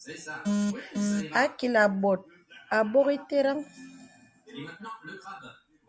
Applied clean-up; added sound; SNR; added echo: none; none; none; none.